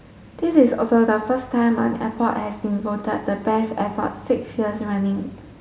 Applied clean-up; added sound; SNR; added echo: none; none; none; none.